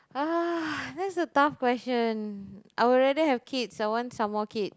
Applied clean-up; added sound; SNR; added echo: none; none; none; none.